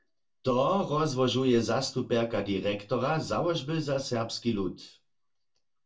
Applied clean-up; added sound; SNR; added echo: none; none; none; reverberation time 0.2 s.